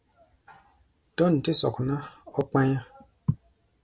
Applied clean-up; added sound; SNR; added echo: none; none; none; none.